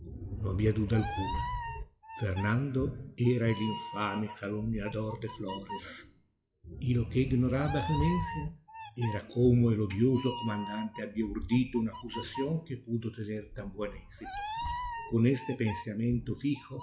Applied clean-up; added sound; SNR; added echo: classical method WPE with log-MMSE.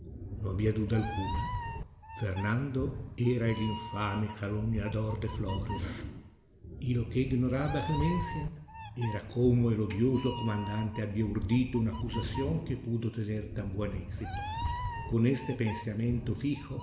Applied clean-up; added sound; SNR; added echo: none; Meow; 7 dB; reverberation time 1.0 s.